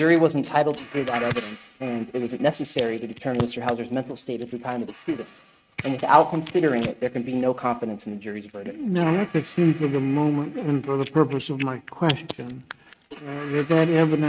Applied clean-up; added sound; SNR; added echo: neural mask model RNNoise.